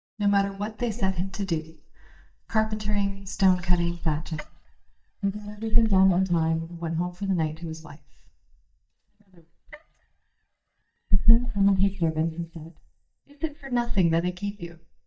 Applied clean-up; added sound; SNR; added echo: neural mask model DeepFilterNet 3.